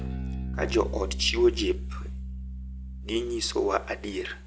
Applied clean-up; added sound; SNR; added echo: none; Bass guitar; 5 dB; none.